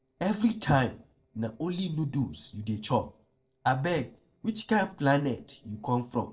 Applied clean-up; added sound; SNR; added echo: neural separator model SepFormer DNS4.